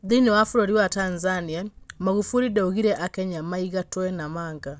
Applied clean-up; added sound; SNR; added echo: none; none; none; none.